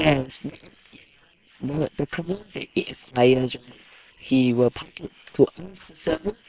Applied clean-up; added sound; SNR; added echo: neural separator model SepFormer WHAM!.